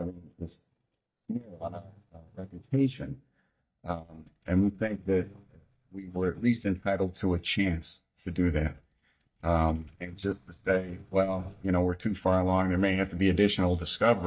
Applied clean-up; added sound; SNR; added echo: neural mask model DeepFilterNet 3.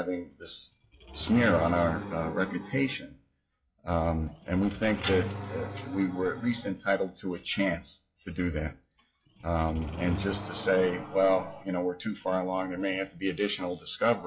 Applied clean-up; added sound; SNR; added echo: classical method WPE with log-MMSE.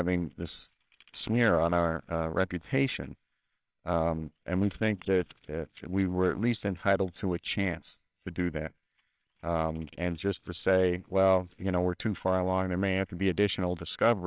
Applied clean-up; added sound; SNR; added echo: neural separator model SepFormer WHAMR!.